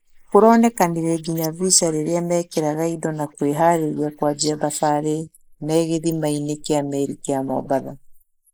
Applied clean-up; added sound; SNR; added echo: neural mask model Resemble Enhance denoiser.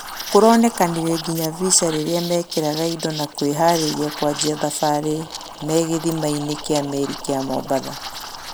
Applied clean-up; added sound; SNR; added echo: none; Liquid; 11 dB; none.